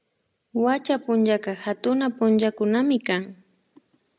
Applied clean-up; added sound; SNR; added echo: none; none; none; none.